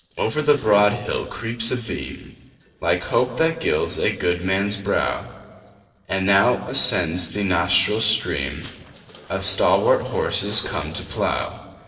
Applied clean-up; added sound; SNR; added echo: neural separator model SepFormer DNS4.